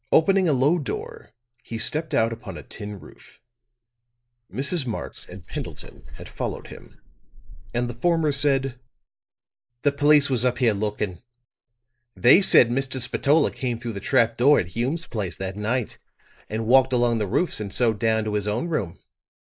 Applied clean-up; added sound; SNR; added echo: neural mask model Resemble Enhance denoiser.